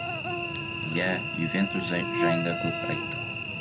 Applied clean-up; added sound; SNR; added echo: none; Cricket / Buzz; -1 dB; none.